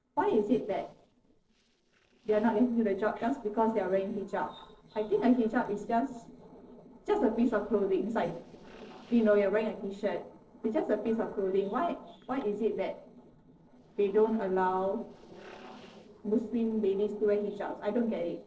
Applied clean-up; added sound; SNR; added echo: neural separator model SepFormer DNS4.